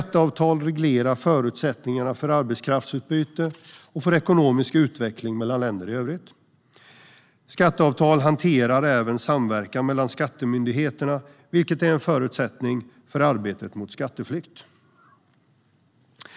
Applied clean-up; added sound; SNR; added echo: none; none; none; none.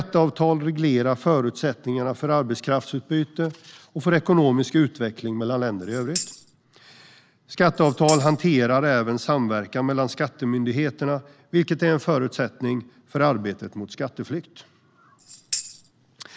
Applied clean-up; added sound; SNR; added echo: none; Tambourine; 12 dB; none.